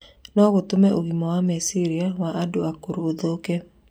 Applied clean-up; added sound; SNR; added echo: none; none; none; none.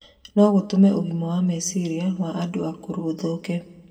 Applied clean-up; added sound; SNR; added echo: none; none; none; reverberation time 1.0 s.